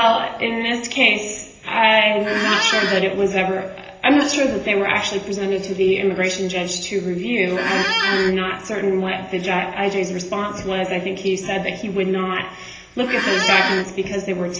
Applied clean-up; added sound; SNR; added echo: none; Squeak; 1 dB; reverberation time 1.4 s.